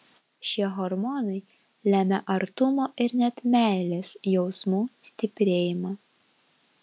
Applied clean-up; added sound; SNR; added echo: none; none; none; none.